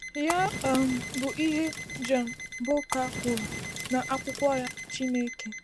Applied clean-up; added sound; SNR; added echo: none; Alarm + Fire; 7 dB; none.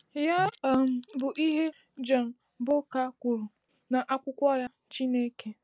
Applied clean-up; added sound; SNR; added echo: none; none; none; none.